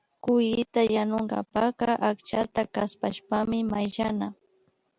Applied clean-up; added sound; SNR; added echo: none; none; none; none.